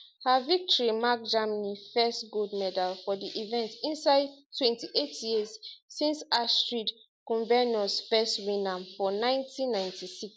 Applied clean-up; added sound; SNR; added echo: none; none; none; none.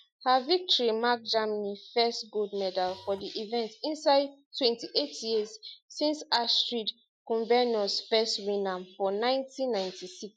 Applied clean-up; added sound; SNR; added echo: classical method Wiener filter.